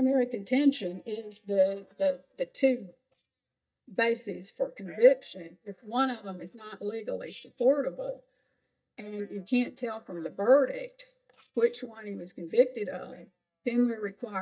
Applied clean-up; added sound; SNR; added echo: neural mask model DeepFilterNet 3.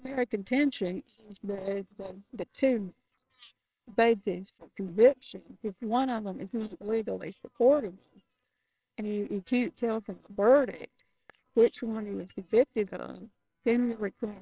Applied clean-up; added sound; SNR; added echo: neural separator model SepFormer WHAMR!.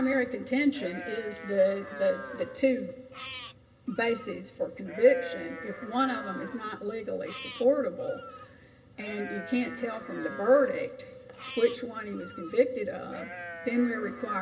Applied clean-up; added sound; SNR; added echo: none; Livestock, farm animals, working animals; 14 dB; reverberation time 0.2 s.